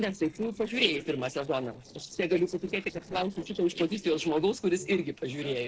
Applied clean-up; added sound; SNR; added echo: neural separator model SepFormer DNS4.